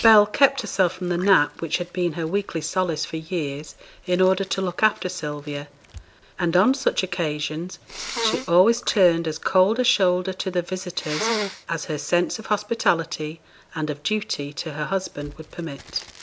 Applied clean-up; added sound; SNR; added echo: none; Marimba, xylophone + Sneeze; 15 dB; none.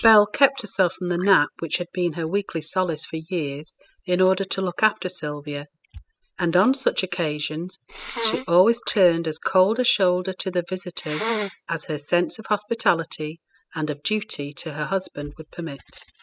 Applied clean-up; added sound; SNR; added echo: classical method spectral subtraction.